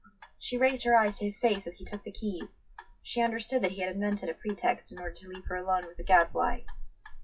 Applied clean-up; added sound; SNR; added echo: classical method WPE with log-MMSE.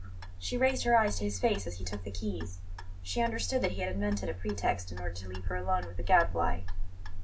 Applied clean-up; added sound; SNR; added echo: none; Clock; 2 dB; reverberation time 0.4 s.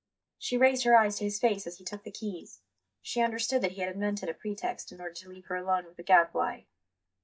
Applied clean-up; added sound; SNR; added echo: neural mask model DeepFilterNet 3.